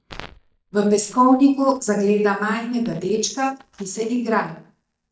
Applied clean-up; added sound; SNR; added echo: neural mask model DeepFilterNet 3.